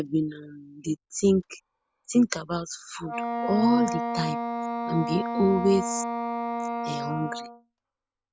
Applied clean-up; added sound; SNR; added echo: none; Wind instrument, woodwind instrument; 5 dB; none.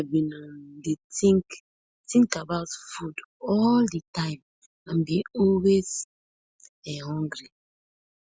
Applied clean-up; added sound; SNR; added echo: none; none; none; none.